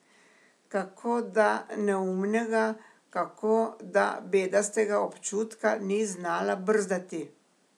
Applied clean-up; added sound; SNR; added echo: none; none; none; none.